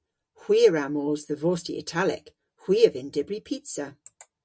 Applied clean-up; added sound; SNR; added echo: none; none; none; none.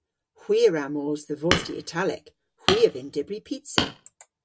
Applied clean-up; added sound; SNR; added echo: none; Hammer; 4 dB; none.